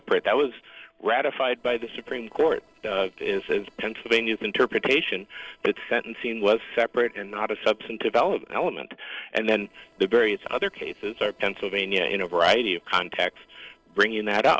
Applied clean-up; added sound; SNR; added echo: neural separator model SepFormer DNS4.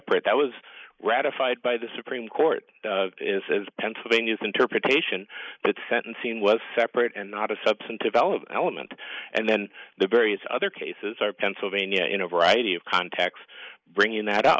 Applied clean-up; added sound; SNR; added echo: neural mask model Resemble Enhance denoiser.